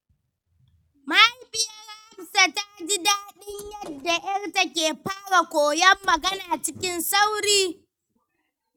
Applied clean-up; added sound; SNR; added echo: neural mask model RNNoise.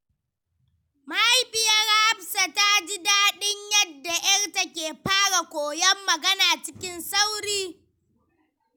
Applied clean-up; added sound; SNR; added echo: none; none; none; none.